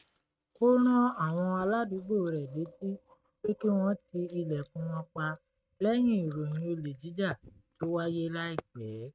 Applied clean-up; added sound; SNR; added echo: neural mask model RNNoise.